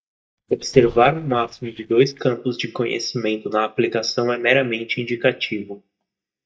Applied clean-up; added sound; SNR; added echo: neural mask model DeepFilterNet 3.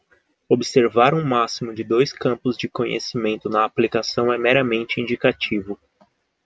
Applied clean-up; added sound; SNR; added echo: none; none; none; none.